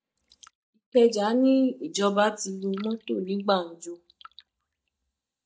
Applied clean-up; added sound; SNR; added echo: neural mask model DeepFilterNet 3.